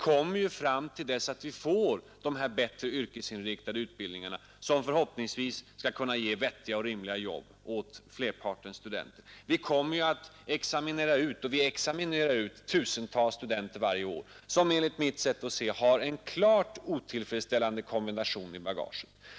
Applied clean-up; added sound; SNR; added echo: none; none; none; none.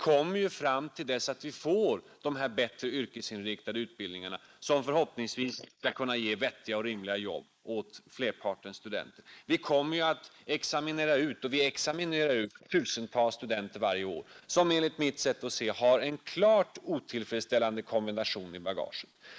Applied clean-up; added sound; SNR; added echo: neural mask model Resemble Enhance denoiser.